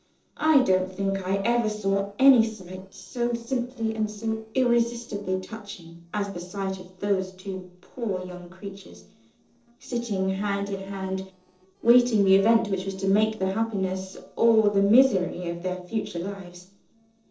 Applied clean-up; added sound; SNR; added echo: neural separator model SepFormer DNS4.